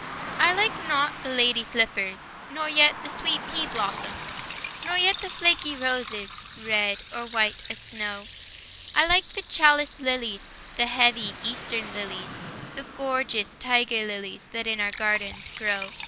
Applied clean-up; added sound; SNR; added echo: none; Liquid + Car passing by / Traffic noise, roadway noise; 12 dB; none.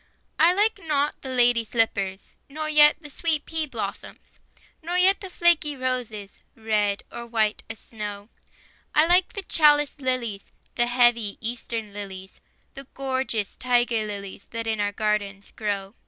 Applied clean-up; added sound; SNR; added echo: none; none; none; none.